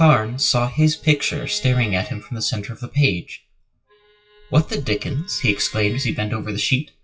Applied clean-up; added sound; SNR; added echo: classical method WPE with log-MMSE.